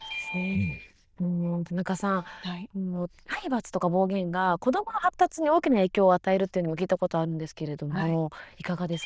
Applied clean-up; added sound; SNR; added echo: neural diffusion model UNIVERSE++.